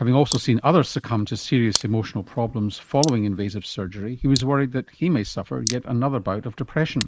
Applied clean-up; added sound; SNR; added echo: neural mask model Resemble Enhance denoiser.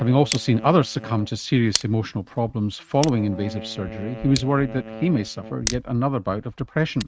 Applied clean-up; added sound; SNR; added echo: neural mask model RNNoise.